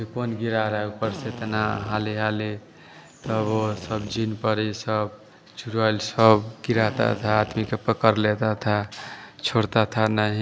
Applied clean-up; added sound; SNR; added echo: none; Drill; 14 dB; none.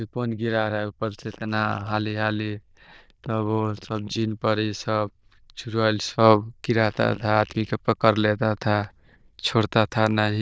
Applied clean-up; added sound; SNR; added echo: neural diffusion model UNIVERSE++.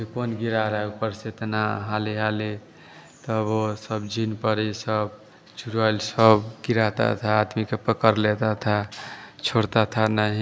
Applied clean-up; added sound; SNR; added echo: none; none; none; none.